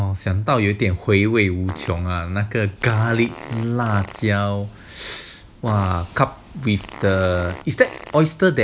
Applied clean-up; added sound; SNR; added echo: none; Fart; 18 dB; none.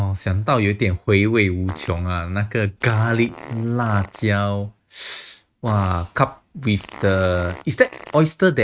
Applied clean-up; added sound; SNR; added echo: neural mask model RNNoise.